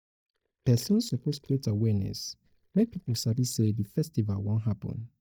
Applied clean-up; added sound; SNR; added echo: neural mask model DeepFilterNet 3.